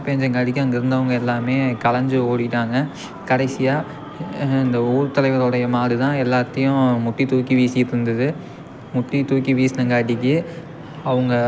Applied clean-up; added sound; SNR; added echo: none; none; none; none.